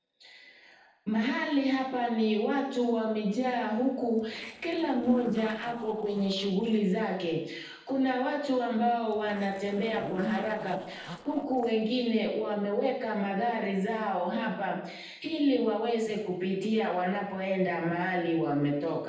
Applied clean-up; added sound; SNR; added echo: neural separator model SepFormer DNS4.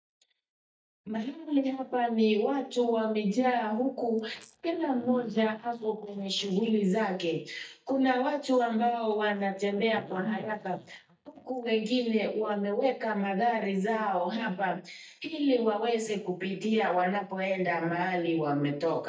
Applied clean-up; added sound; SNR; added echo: neural mask model DeepFilterNet 3.